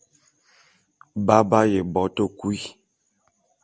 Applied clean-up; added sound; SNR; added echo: none; none; none; none.